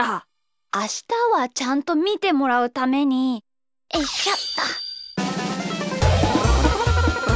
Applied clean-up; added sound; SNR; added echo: none; none; none; none.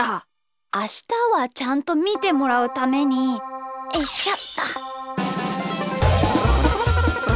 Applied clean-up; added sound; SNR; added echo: none; Keyboard (musical); 12 dB; none.